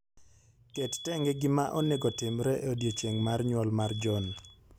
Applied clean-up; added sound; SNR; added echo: none; Alarm; 15 dB; none.